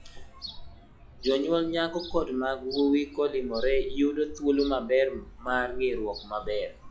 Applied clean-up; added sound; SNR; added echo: classical method log-MMSE.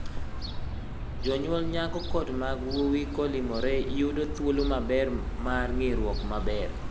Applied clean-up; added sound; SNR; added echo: none; Gull, seagull / Fowl; 1 dB; none.